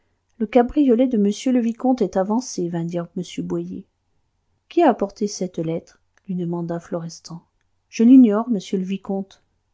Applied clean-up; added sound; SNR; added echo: none; none; none; none.